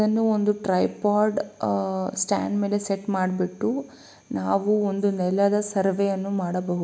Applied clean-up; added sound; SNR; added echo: none; none; none; none.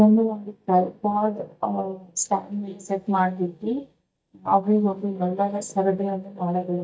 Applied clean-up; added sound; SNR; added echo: neural mask model DeepFilterNet 3.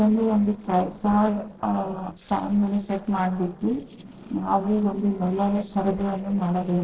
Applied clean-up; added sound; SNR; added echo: neural separator model SepFormer DNS4.